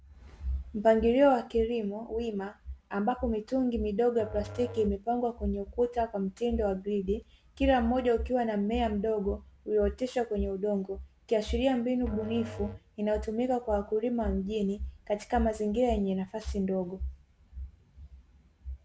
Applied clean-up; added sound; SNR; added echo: none; Musical instrument; 17 dB; none.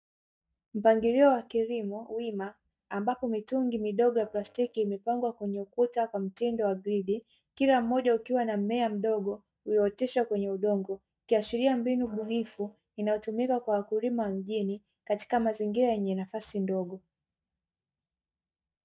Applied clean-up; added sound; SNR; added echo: neural mask model DeepFilterNet 3.